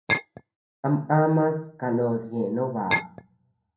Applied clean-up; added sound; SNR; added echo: none; Chink, clink; 3 dB; reverberation time 0.6 s.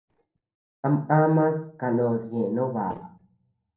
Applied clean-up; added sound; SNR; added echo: neural separator model SepFormer DNS4.